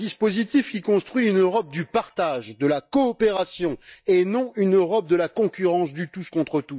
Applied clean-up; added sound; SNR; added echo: neural mask model DeepFilterNet 3.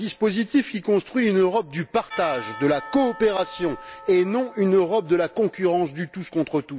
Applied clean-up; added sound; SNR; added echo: none; Percussion; 19 dB; none.